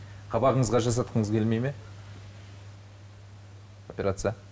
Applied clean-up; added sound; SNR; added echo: none; none; none; none.